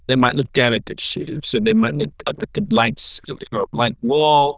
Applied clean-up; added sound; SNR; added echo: neural diffusion model UNIVERSE++.